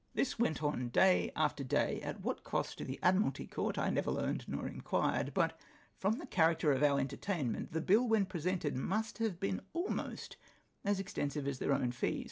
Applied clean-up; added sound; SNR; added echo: none; none; none; none.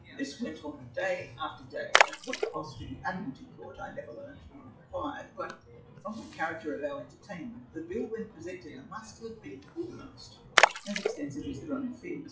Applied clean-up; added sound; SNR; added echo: classical method WPE with log-MMSE.